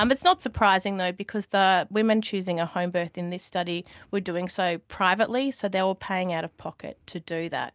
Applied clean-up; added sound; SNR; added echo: none; none; none; none.